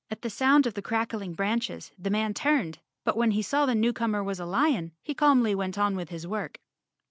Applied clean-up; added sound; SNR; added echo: none; none; none; none.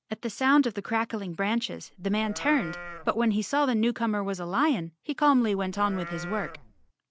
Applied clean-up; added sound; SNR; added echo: none; Livestock, farm animals, working animals; 14 dB; none.